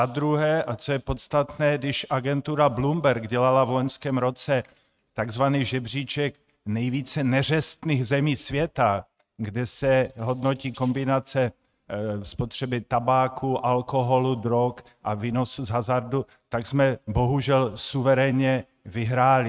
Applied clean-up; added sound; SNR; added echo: neural mask model RNNoise.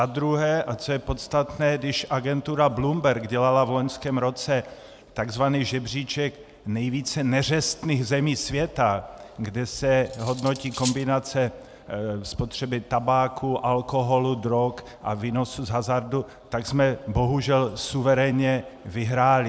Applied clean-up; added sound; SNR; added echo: none; Cutlery, silverware; 13 dB; none.